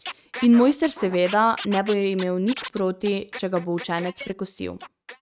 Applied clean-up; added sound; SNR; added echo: neural mask model RNNoise.